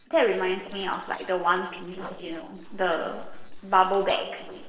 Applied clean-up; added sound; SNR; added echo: neural separator model SepFormer DNS4.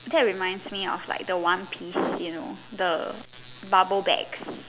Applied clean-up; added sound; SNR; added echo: none; none; none; none.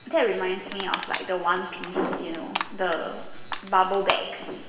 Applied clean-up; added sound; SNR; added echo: none; Crushing; 8 dB; reverberation time 1.4 s.